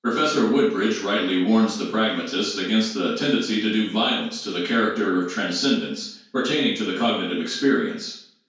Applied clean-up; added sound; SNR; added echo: none; none; none; reverberation time 0.5 s.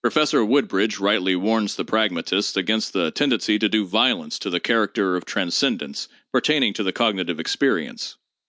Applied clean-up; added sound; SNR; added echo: none; none; none; none.